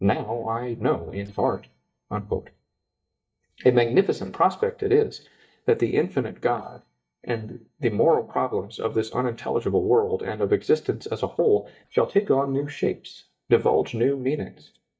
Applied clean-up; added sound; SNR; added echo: neural mask model DeepFilterNet 3.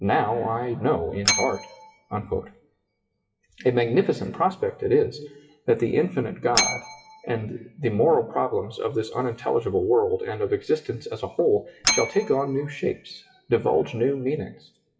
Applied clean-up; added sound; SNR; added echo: classical method WPE with log-MMSE.